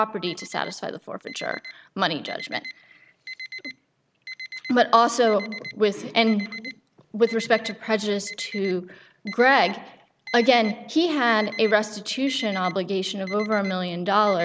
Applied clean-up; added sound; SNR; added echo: none; Alarm; 16 dB; none.